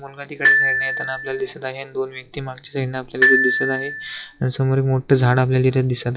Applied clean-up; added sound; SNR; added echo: classical method log-MMSE.